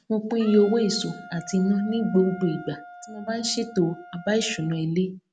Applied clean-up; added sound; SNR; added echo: none; Wind instrument, woodwind instrument; 19 dB; none.